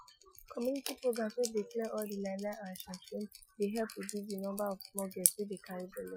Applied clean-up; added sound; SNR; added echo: classical method Wiener filter.